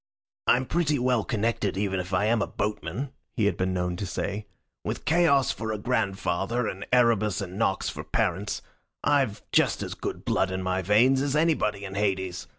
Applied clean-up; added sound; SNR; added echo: none; none; none; none.